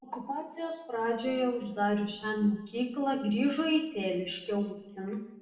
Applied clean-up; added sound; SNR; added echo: none; none; none; reverberation time 0.9 s.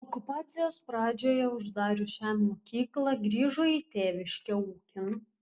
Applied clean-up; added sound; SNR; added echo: none; none; none; none.